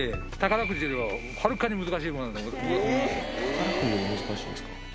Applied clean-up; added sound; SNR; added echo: none; none; none; none.